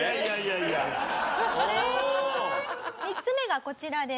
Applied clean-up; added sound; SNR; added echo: none; none; none; none.